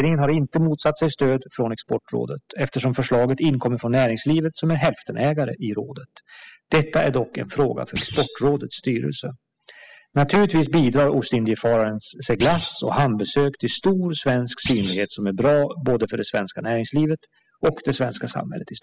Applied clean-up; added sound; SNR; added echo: classical method spectral subtraction.